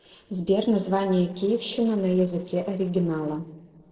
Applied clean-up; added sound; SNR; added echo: neural separator model SepFormer DNS4.